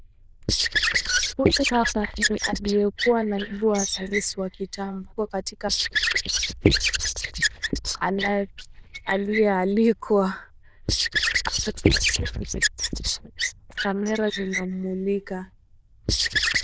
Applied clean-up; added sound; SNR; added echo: neural diffusion model UNIVERSE++.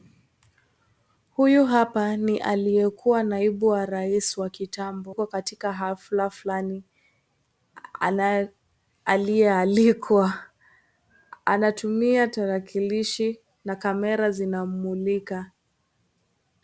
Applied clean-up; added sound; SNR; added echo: none; none; none; none.